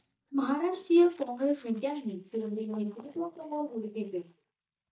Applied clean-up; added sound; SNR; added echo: neural mask model DeepFilterNet 3.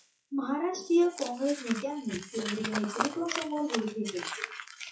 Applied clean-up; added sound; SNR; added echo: classical method WPE with log-MMSE.